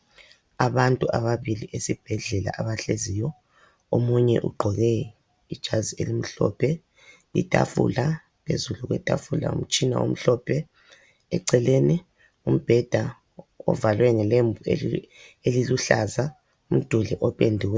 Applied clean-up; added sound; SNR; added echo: none; none; none; none.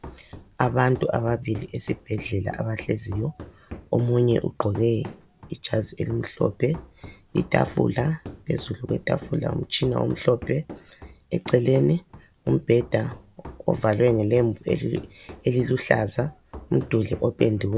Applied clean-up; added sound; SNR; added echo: none; Run; 18 dB; none.